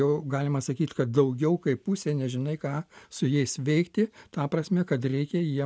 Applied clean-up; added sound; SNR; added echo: none; none; none; none.